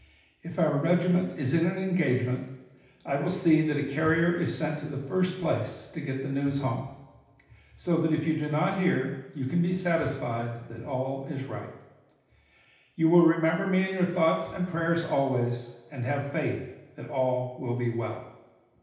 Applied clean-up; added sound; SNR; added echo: none; none; none; reverberation time 0.9 s.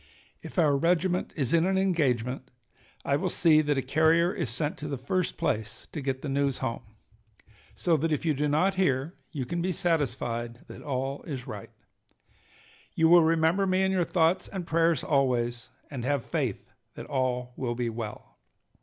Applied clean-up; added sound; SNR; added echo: none; none; none; none.